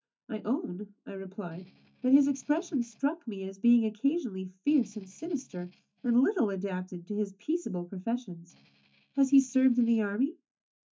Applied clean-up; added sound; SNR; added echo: neural mask model DeepFilterNet 3.